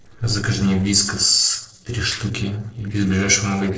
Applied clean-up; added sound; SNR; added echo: neural separator model SepFormer DNS4.